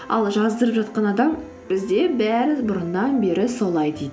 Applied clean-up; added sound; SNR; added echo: none; none; none; none.